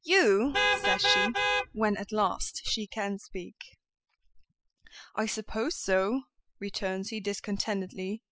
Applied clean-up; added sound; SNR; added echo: classical method spectral subtraction.